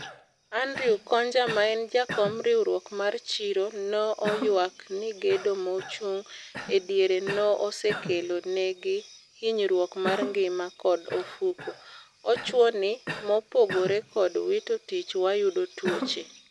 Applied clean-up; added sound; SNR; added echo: none; Cough; 13 dB; none.